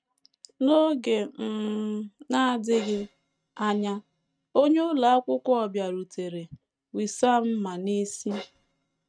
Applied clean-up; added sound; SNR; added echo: neural mask model RNNoise.